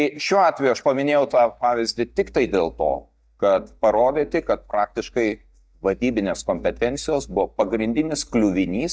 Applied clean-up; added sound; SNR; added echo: neural mask model DeepFilterNet 3.